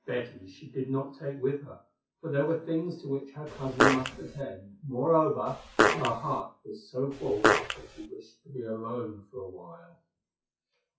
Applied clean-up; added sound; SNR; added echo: classical method WPE with log-MMSE.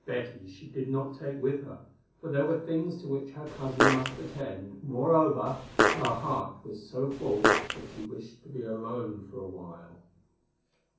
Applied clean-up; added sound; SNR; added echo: none; Fart; -4 dB; reverberation time 0.6 s.